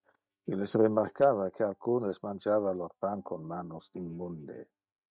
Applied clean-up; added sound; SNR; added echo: neural mask model DeepFilterNet 3.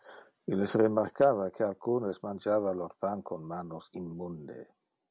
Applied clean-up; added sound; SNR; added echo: none; none; none; none.